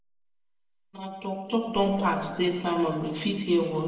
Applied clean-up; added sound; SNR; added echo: none; none; none; reverberation time 1.1 s.